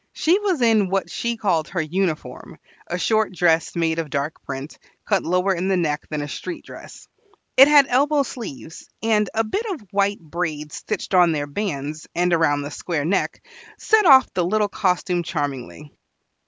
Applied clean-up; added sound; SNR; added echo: none; none; none; none.